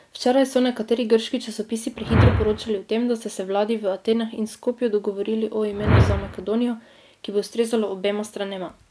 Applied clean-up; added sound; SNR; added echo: none; Whoosh, swoosh, swish; 0 dB; none.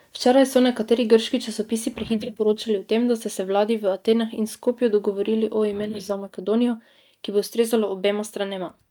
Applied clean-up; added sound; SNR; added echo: neural mask model DeepFilterNet 3.